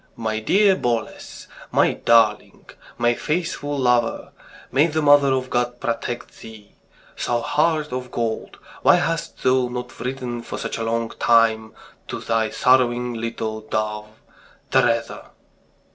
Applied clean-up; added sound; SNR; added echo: none; none; none; none.